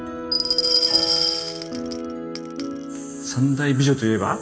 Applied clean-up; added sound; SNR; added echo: none; Glass; -1 dB; reverberation time 0.7 s.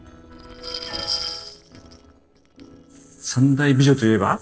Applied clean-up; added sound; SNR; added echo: neural separator model SepFormer DNS4.